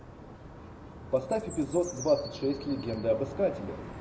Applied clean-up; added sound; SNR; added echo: none; Chirp, tweet; 11 dB; none.